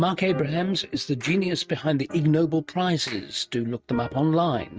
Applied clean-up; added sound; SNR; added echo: neural mask model RNNoise.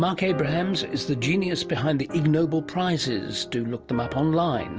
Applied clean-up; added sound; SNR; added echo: none; none; none; none.